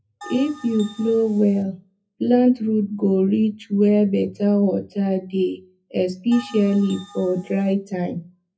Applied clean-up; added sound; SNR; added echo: classical method WPE with log-MMSE.